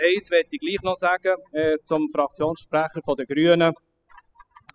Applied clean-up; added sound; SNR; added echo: classical method spectral subtraction.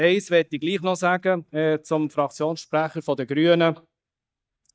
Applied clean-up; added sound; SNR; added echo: neural mask model DeepFilterNet 3.